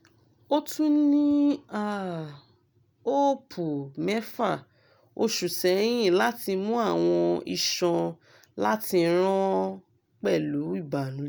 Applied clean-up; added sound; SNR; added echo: none; none; none; none.